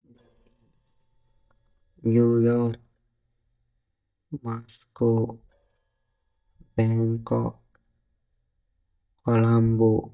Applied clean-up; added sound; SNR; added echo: neural mask model DeepFilterNet 3.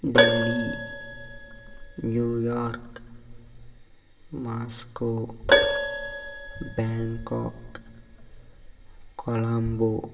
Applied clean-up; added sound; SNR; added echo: none; Keyboard (musical); -3 dB; reverberation time 1.6 s.